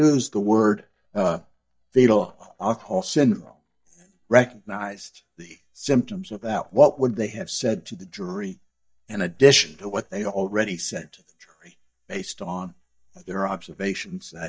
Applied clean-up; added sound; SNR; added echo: neural mask model DeepFilterNet 3.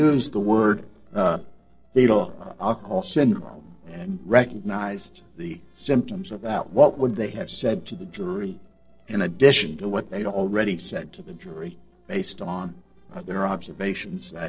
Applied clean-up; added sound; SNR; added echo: neural separator model SepFormer DNS4.